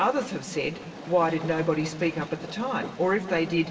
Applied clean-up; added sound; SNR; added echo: none; Train; 15 dB; reverberation time 1.3 s.